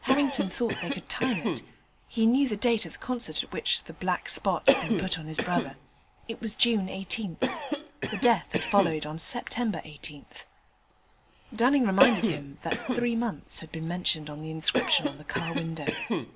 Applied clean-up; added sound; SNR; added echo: none; Cough; 4 dB; none.